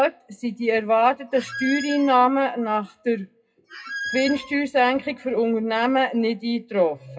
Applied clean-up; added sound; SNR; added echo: classical method WPE with log-MMSE.